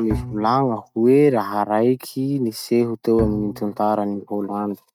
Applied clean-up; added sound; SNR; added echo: neural mask model RNNoise.